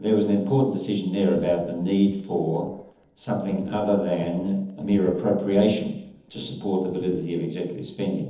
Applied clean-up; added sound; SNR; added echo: neural separator model SepFormer DNS4.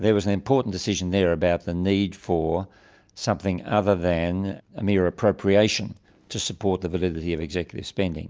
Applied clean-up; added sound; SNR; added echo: none; none; none; none.